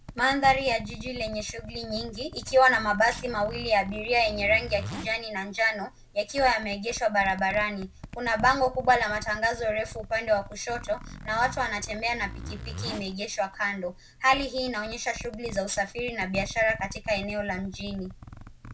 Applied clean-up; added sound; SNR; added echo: none; Zipper (clothing); 14 dB; reverberation time 0.4 s.